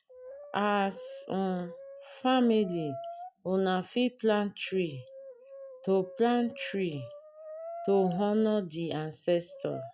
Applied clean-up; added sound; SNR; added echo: classical method log-MMSE.